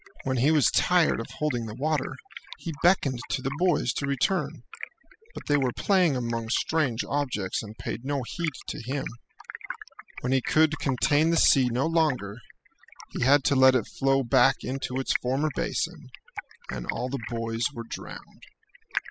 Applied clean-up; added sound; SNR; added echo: classical method spectral subtraction.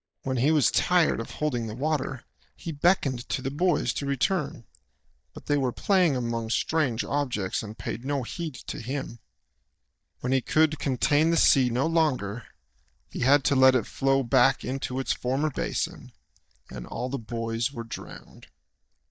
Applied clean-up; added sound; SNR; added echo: neural mask model DeepFilterNet 3.